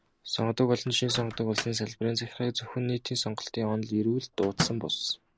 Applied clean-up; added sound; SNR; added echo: none; Microwave oven; 12 dB; none.